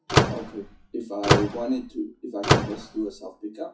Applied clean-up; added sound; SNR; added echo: classical method WPE with log-MMSE.